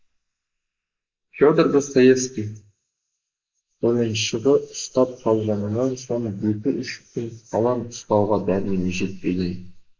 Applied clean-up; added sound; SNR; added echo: neural mask model Resemble Enhance denoiser.